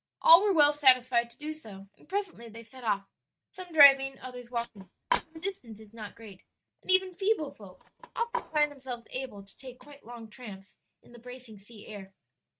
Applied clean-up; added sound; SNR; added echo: neural mask model RNNoise.